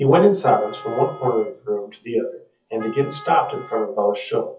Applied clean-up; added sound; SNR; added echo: classical method WPE with log-MMSE.